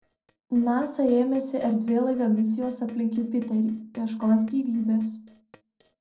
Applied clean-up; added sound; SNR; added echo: neural separator model SepFormer DNS4.